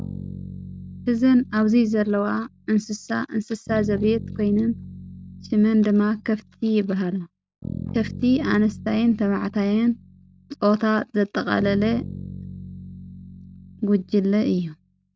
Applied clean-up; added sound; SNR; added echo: none; Bass guitar; 14 dB; none.